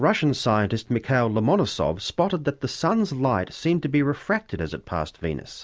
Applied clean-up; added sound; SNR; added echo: none; none; none; none.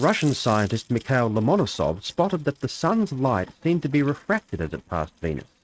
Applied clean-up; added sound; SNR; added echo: neural mask model RNNoise.